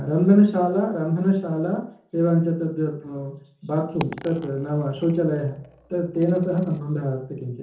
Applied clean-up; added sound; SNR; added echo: none; Coin (dropping); 19 dB; reverberation time 0.6 s.